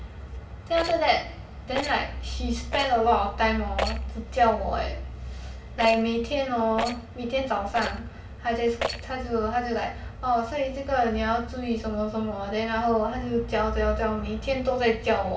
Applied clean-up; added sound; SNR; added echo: none; Rattle; 11 dB; reverberation time 1.1 s.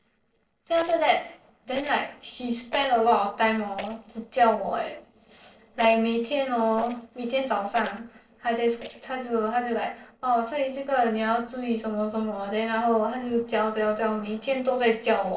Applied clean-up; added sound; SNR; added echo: neural separator model SepFormer DNS4.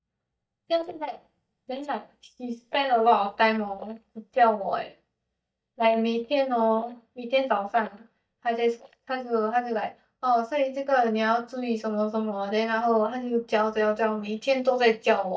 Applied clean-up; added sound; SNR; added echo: neural mask model DeepFilterNet 3.